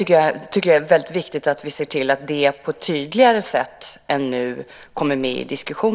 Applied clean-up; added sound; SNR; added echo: none; none; none; none.